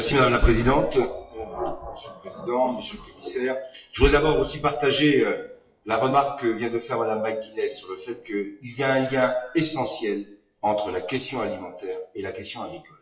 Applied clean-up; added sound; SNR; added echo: classical method WPE with log-MMSE.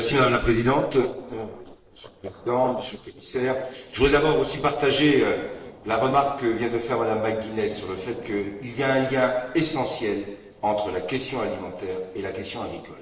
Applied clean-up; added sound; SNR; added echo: neural separator model SepFormer DNS4.